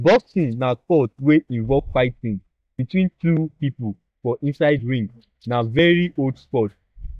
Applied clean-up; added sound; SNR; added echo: neural mask model DeepFilterNet 3.